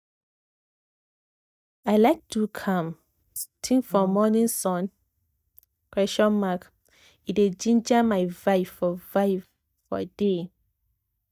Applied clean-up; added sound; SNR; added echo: neural mask model DeepFilterNet 3.